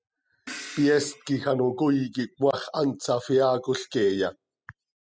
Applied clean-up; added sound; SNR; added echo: classical method spectral subtraction.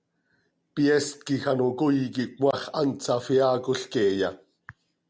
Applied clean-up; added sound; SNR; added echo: none; none; none; none.